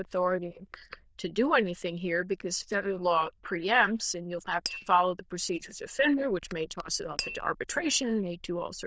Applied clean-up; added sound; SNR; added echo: neural diffusion model UNIVERSE++.